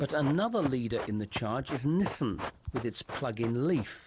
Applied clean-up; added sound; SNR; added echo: none; Run; 11 dB; none.